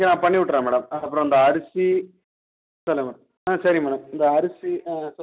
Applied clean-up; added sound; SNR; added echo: none; none; none; none.